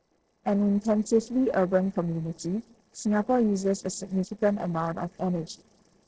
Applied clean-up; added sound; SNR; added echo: neural separator model SepFormer DNS4.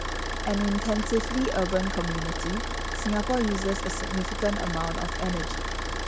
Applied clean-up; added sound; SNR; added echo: none; Idling / Car; 1 dB; none.